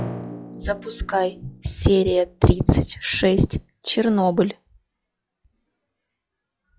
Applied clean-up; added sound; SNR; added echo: classical method log-MMSE.